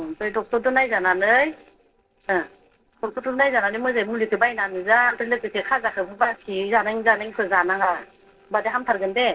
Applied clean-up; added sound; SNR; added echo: neural separator model SepFormer DNS4.